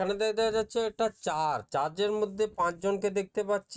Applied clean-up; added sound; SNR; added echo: neural mask model RNNoise.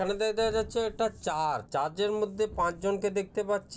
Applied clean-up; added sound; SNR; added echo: none; Thunderstorm; 19 dB; none.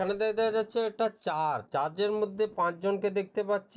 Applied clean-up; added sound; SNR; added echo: neural mask model DeepFilterNet 3.